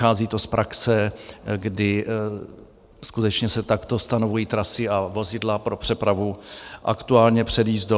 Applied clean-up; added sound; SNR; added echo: none; none; none; none.